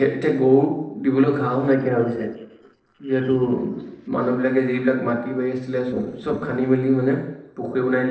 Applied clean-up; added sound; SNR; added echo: neural separator model SepFormer DNS4.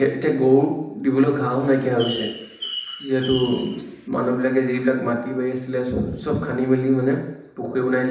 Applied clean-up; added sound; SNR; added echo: none; Bird; 11 dB; reverberation time 0.8 s.